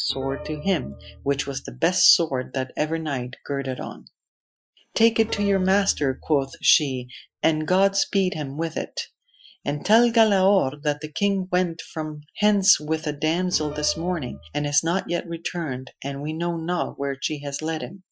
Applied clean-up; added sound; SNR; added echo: classical method Wiener filter.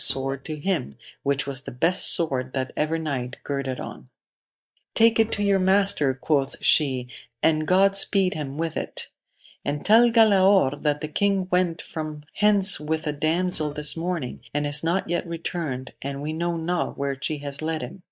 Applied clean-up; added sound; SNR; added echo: neural mask model DeepFilterNet 3.